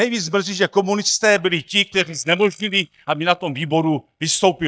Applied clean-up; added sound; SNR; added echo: neural mask model DeepFilterNet 3.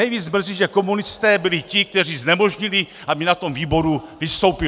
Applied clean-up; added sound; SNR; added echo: none; none; none; none.